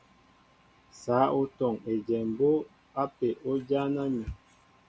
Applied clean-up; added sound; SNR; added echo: none; none; none; none.